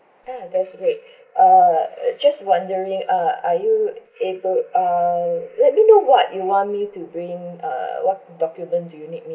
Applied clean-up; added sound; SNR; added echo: neural mask model Resemble Enhance denoiser.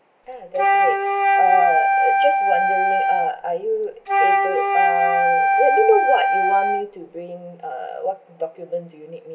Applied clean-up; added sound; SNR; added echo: none; Wind instrument, woodwind instrument; -5 dB; none.